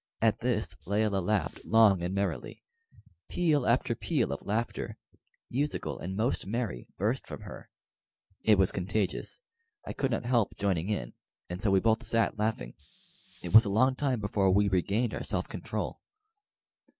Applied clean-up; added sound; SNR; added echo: neural separator model SepFormer DNS4.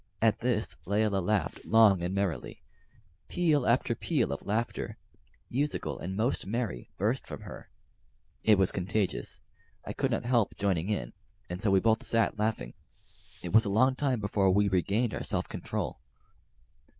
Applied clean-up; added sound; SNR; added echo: neural diffusion model UNIVERSE++.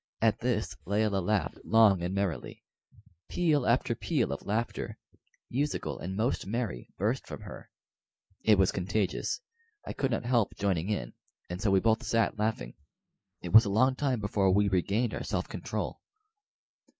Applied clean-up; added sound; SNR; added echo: neural mask model Resemble Enhance denoiser.